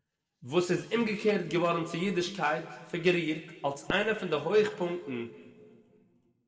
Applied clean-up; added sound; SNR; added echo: neural separator model SepFormer DNS4.